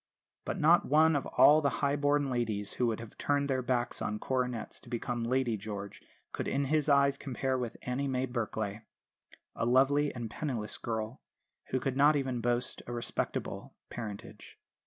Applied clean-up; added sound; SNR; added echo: none; none; none; none.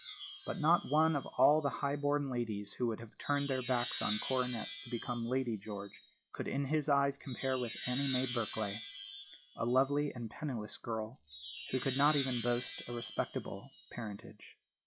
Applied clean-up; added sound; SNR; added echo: classical method log-MMSE.